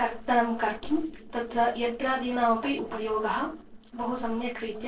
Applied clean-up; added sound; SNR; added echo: neural separator model SepFormer DNS4.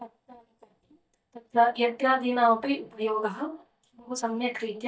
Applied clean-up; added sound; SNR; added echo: neural mask model DeepFilterNet 3.